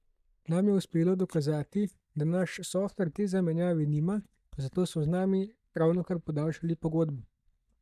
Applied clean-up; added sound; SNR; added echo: neural mask model DeepFilterNet 3.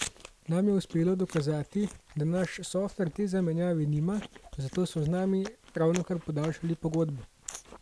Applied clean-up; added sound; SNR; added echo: none; Chewing, mastication; 17 dB; none.